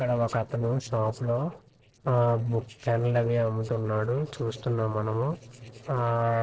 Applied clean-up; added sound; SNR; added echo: neural separator model SepFormer DNS4.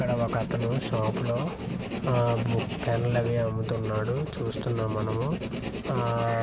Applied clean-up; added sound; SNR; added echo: none; Writing; 6 dB; none.